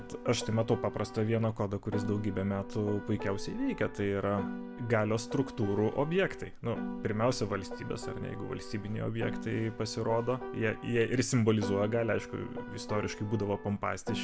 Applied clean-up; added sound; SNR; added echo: none; Piano; 10 dB; none.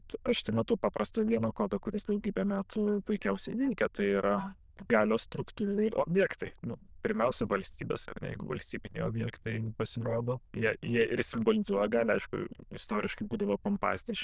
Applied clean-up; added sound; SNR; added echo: neural diffusion model UNIVERSE++.